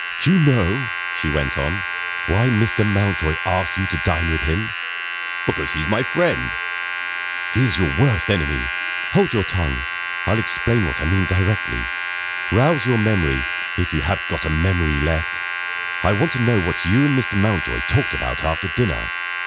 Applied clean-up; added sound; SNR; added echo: none; Domestic sounds, home sounds; 4 dB; none.